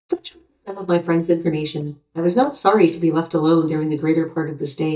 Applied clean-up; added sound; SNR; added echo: neural mask model DeepFilterNet 3.